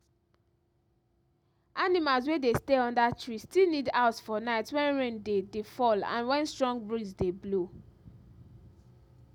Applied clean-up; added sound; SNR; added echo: none; none; none; none.